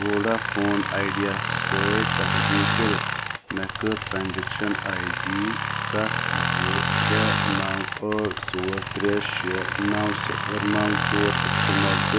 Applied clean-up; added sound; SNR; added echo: none; Tools; -3 dB; none.